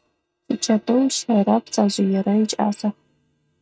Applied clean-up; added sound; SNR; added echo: neural mask model RNNoise.